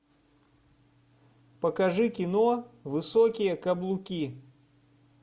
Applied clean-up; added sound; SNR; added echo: none; none; none; none.